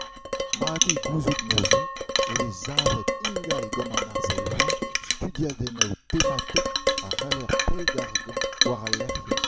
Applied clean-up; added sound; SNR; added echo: none; Dishes, pots, and pans + Chink, clink; -5 dB; none.